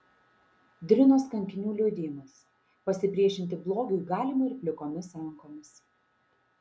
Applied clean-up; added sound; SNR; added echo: none; none; none; none.